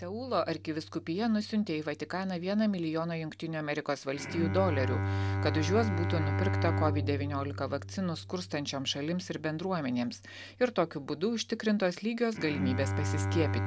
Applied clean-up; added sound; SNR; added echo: none; Bowed string instrument; 3 dB; none.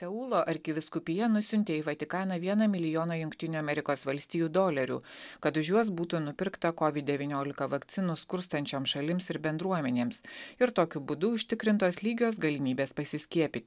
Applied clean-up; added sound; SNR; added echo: none; none; none; none.